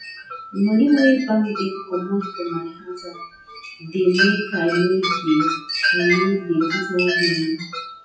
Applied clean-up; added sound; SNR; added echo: classical method WPE with log-MMSE.